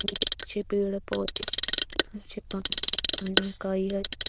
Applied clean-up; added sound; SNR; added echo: neural diffusion model UNIVERSE++.